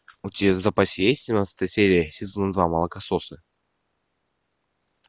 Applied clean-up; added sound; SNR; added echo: none; none; none; none.